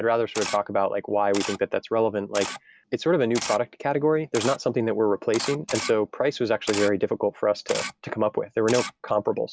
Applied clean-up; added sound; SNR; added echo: none; Camera; 12 dB; none.